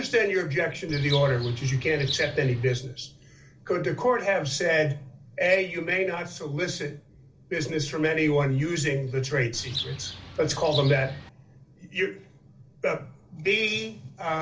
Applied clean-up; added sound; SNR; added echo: none; Bird; 10 dB; reverberation time 0.2 s.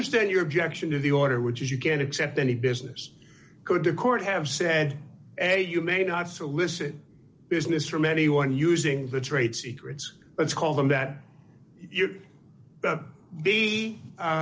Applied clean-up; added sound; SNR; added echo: none; none; none; none.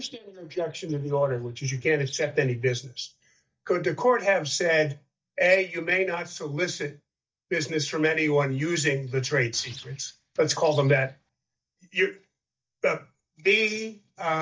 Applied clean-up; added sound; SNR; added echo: neural mask model DeepFilterNet 3.